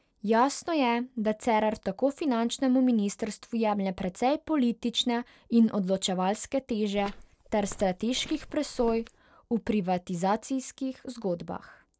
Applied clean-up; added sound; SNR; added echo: neural separator model SepFormer DNS4.